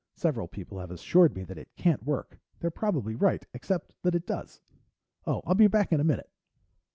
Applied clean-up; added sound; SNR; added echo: none; none; none; none.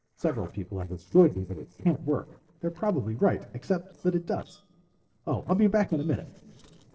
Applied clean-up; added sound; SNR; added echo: neural separator model SepFormer DNS4.